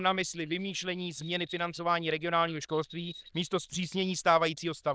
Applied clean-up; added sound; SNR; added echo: neural diffusion model UNIVERSE++.